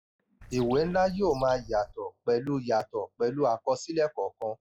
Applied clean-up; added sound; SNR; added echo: classical method log-MMSE.